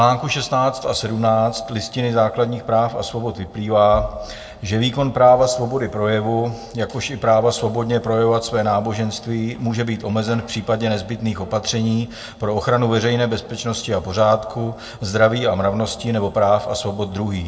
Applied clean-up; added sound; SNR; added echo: none; none; none; reverberation time 2.6 s.